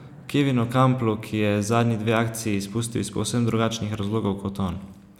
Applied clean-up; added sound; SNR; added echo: none; none; none; none.